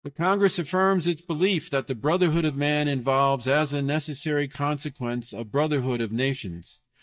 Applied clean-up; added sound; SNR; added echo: neural mask model DeepFilterNet 3.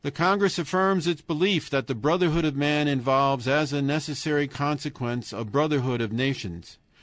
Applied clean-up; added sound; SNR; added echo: none; none; none; none.